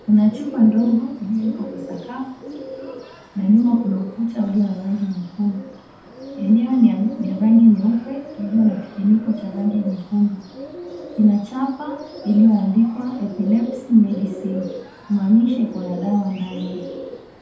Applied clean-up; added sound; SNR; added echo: none; Bird; 16 dB; reverberation time 2.1 s.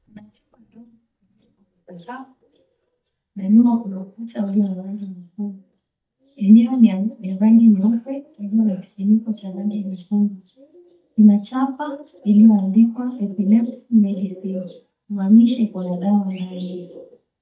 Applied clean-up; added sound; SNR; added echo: neural mask model DeepFilterNet 3.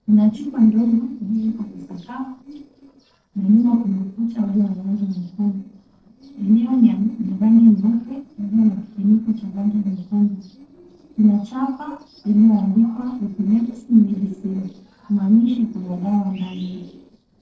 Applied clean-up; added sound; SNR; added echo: neural separator model SepFormer DNS4.